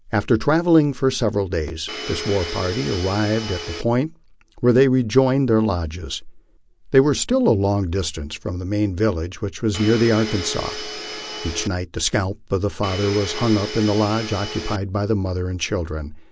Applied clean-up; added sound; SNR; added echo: none; Domestic sounds, home sounds; 9 dB; none.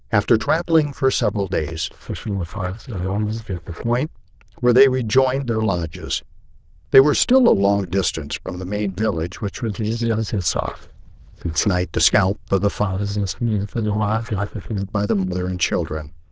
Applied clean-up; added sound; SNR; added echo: neural diffusion model UNIVERSE++.